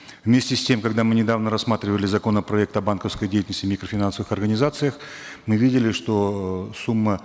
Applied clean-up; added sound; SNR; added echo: none; none; none; none.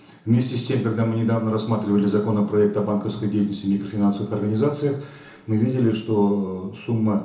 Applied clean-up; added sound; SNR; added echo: none; none; none; reverberation time 0.8 s.